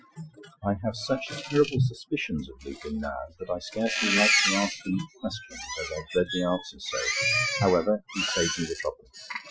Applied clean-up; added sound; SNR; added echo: classical method Wiener filter.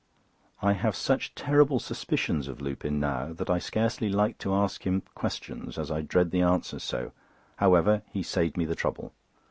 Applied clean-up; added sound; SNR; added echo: none; none; none; none.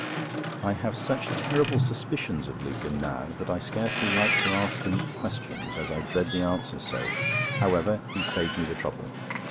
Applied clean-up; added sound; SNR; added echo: none; Boat, Water vehicle; 1 dB; none.